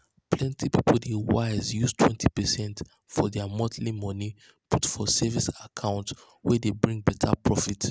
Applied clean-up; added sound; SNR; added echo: none; none; none; none.